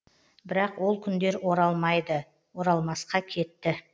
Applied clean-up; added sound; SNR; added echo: none; none; none; none.